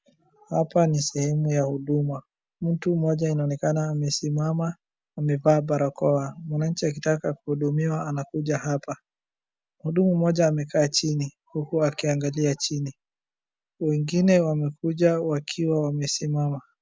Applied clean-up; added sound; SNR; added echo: none; none; none; none.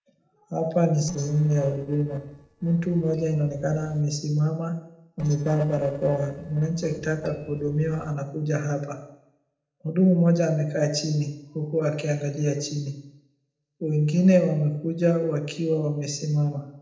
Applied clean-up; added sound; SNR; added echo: neural separator model SepFormer DNS4.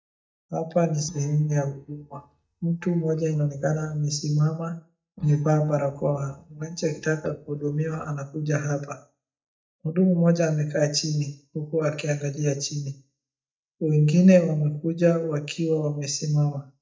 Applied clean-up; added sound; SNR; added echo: neural mask model DeepFilterNet 3.